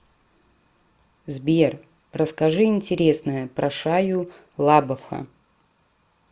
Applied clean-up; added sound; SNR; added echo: none; none; none; none.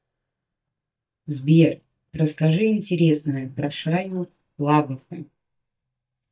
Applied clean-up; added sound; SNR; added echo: neural mask model DeepFilterNet 3.